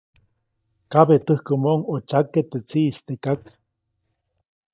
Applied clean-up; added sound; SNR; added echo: neural mask model DeepFilterNet 3.